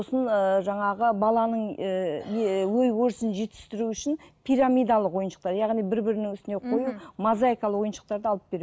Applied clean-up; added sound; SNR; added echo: none; none; none; none.